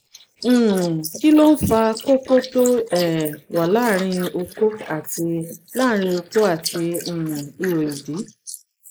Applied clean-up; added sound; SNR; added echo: neural mask model Resemble Enhance denoiser.